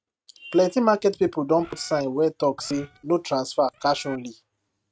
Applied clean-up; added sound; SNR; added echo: neural mask model RNNoise.